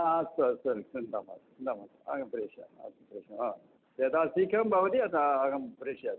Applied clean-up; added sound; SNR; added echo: none; none; none; none.